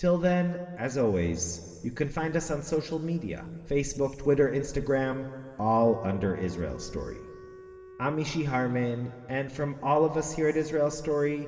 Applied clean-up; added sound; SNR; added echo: none; Wind instrument, woodwind instrument; 20 dB; reverberation time 2.1 s.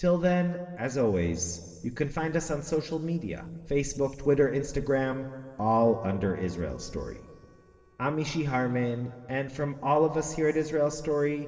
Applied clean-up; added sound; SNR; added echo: neural separator model SepFormer DNS4.